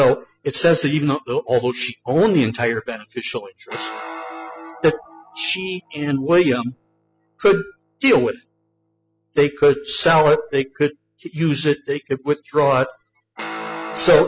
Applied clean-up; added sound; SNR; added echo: classical method spectral subtraction.